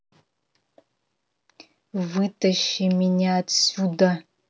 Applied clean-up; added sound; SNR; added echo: none; none; none; none.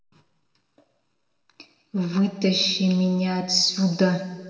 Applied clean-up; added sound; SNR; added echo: none; none; none; reverberation time 1.6 s.